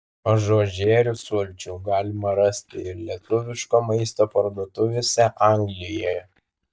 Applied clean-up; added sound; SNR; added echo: neural mask model DeepFilterNet 3.